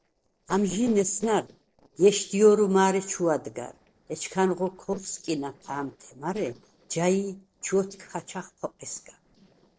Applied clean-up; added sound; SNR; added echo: neural separator model SepFormer DNS4.